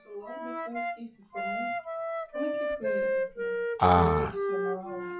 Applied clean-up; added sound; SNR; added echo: classical method log-MMSE.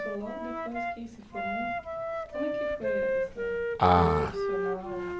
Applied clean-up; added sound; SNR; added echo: none; Wind instrument, woodwind instrument; 0 dB; none.